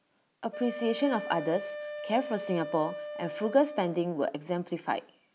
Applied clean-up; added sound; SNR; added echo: none; Wind instrument, woodwind instrument; 10 dB; none.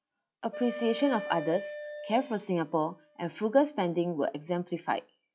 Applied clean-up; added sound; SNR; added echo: classical method log-MMSE.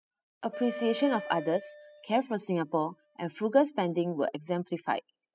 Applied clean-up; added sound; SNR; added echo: classical method spectral subtraction.